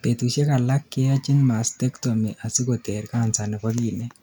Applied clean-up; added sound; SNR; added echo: none; none; none; none.